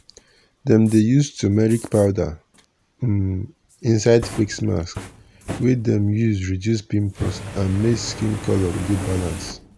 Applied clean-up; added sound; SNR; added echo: none; Fire; 14 dB; none.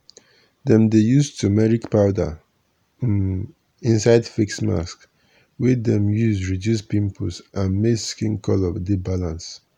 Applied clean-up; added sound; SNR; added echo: none; none; none; none.